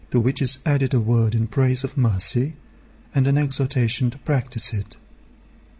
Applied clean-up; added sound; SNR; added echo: none; none; none; none.